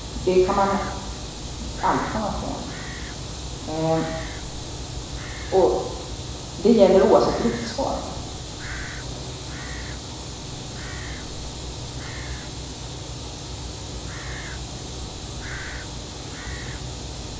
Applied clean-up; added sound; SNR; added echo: none; Crow; 17 dB; reverberation time 1.0 s.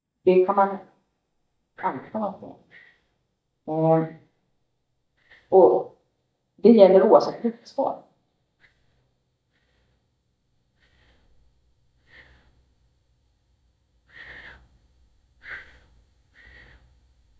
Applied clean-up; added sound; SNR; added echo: neural mask model DeepFilterNet 3.